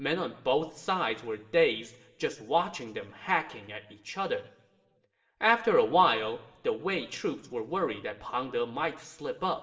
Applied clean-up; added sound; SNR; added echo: none; none; none; reverberation time 0.8 s.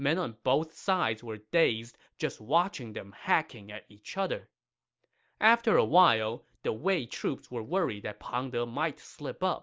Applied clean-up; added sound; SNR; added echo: none; none; none; none.